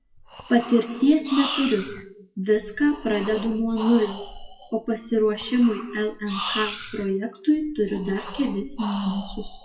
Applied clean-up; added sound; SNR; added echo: classical method WPE with log-MMSE.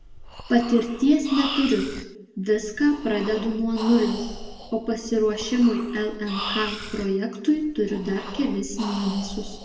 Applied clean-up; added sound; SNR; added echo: none; Breathing; 12 dB; reverberation time 0.9 s.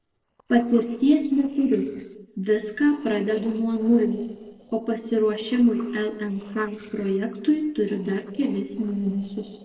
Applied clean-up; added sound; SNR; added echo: neural separator model SepFormer DNS4.